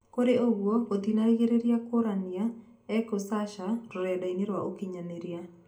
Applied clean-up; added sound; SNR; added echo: none; none; none; reverberation time 0.2 s.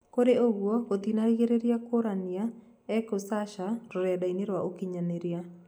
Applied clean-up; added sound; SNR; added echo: none; none; none; none.